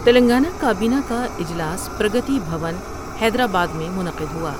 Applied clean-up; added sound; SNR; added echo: none; Fire + Thunder; 10 dB; none.